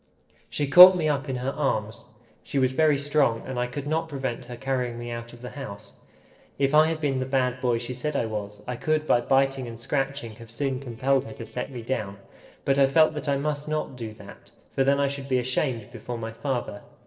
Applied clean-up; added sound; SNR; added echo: neural separator model SepFormer DNS4.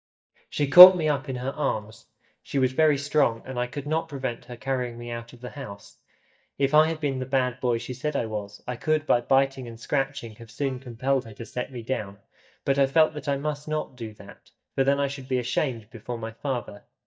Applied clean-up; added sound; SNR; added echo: neural mask model DeepFilterNet 3.